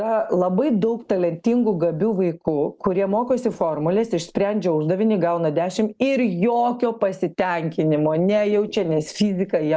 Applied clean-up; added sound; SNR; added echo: neural mask model Resemble Enhance denoiser.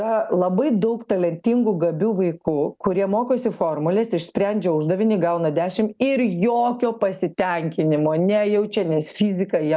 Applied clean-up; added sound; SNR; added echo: none; none; none; none.